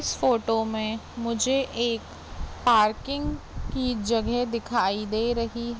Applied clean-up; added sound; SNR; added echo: none; none; none; none.